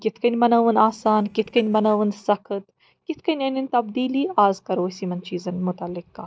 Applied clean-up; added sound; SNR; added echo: neural separator model SepFormer DNS4.